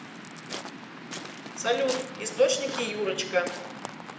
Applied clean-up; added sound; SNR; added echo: none; Waves, surf; 9 dB; reverberation time 0.8 s.